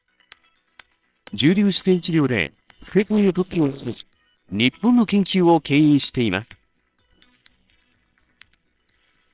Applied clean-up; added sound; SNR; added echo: neural separator model SepFormer WHAMR!.